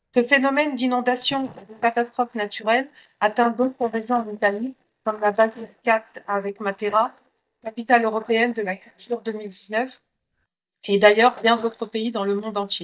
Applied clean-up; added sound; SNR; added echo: neural mask model DeepFilterNet 3.